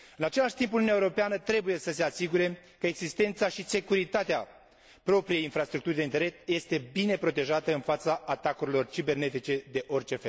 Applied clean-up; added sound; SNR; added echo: none; none; none; none.